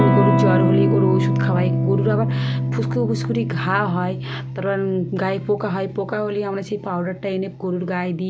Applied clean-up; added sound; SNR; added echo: none; Electric guitar / Strum; -2 dB; none.